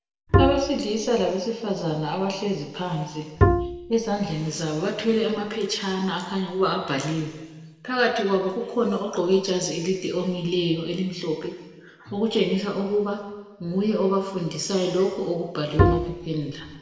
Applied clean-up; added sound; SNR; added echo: none; Bowed string instrument; -2 dB; reverberation time 1.3 s.